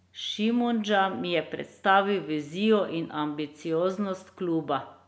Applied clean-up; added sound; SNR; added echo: none; none; none; none.